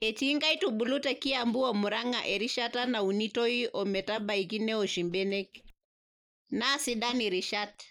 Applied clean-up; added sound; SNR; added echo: neural mask model Resemble Enhance denoiser.